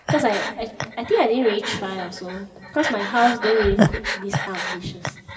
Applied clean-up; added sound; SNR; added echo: none; Breathing; 4 dB; reverberation time 2.3 s.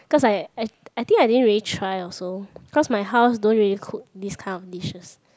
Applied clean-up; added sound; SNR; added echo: none; none; none; none.